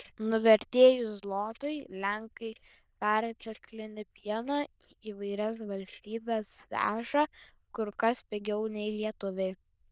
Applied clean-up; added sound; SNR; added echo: neural diffusion model UNIVERSE++.